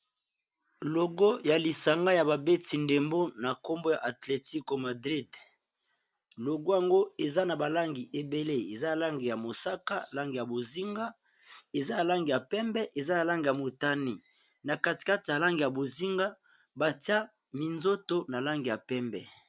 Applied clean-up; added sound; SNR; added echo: none; none; none; none.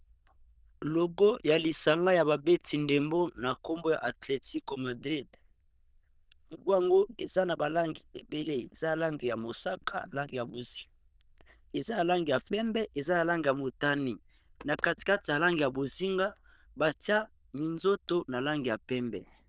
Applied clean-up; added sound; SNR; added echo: neural diffusion model UNIVERSE++.